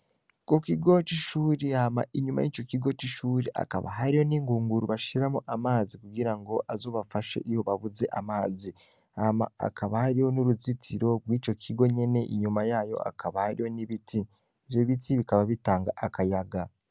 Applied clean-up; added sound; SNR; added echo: none; none; none; none.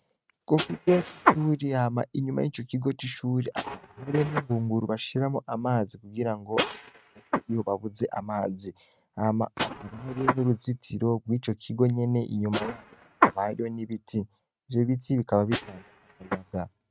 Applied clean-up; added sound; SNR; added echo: neural mask model RNNoise.